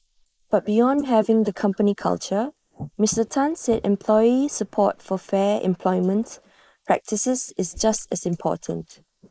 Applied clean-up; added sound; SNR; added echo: neural mask model Resemble Enhance denoiser.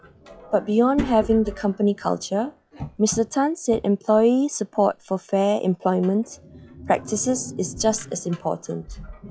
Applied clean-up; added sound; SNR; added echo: classical method log-MMSE.